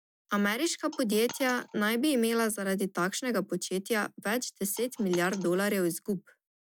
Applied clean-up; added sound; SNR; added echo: none; Coin (dropping); 18 dB; none.